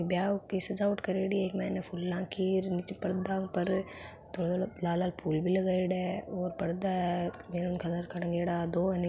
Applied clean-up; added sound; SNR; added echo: none; none; none; none.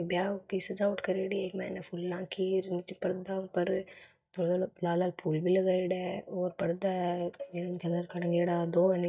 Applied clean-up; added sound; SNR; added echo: neural mask model DeepFilterNet 3.